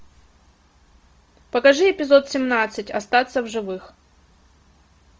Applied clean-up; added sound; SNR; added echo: none; none; none; none.